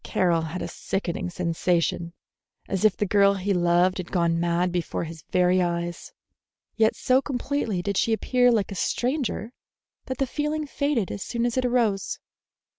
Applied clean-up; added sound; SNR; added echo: none; none; none; none.